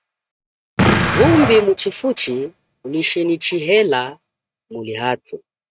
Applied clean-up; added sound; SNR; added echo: neural mask model RNNoise.